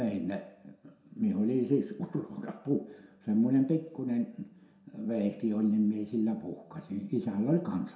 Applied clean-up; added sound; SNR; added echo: none; none; none; reverberation time 0.6 s.